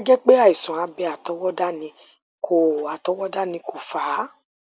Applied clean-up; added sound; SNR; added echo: none; none; none; none.